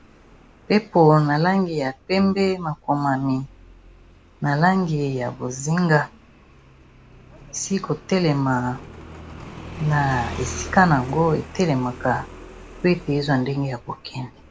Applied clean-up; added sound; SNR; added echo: none; Motorcycle; 17 dB; none.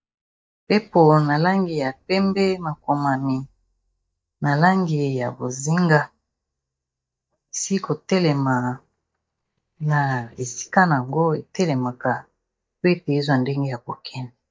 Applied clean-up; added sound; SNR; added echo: neural mask model DeepFilterNet 3.